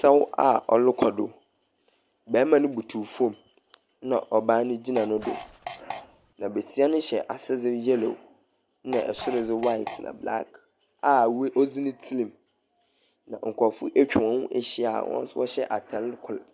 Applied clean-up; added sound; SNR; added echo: none; Fart; 12 dB; none.